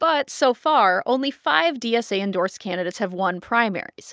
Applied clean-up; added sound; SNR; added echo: none; none; none; none.